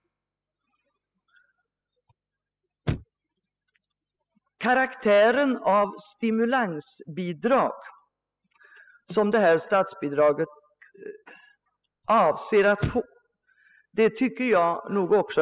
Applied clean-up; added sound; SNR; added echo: classical method spectral subtraction.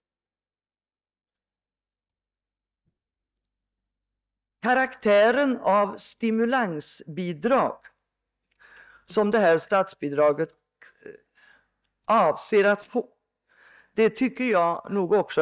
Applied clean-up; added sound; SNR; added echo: neural mask model DeepFilterNet 3.